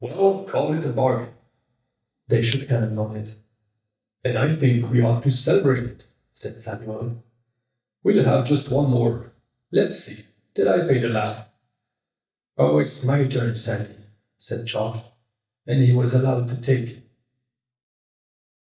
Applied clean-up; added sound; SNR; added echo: neural mask model DeepFilterNet 3.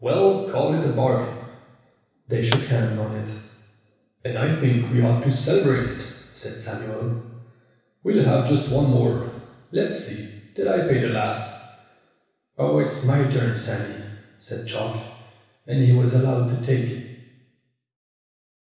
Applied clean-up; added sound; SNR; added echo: none; Explosion; 8 dB; reverberation time 1.1 s.